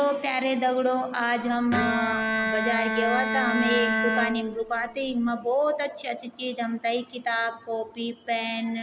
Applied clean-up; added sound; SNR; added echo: none; Bowed string instrument; 1 dB; none.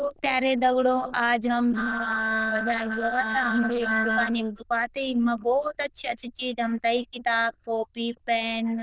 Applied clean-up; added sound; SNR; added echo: neural diffusion model UNIVERSE++.